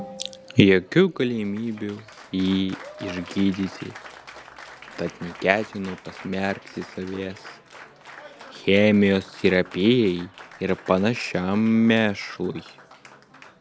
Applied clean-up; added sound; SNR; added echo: none; Applause; 19 dB; none.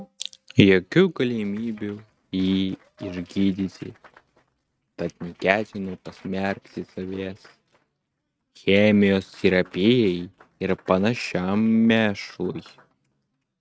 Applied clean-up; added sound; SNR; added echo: neural mask model RNNoise.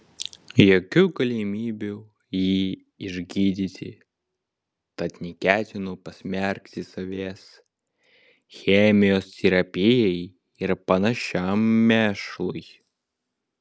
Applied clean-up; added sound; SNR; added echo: none; none; none; none.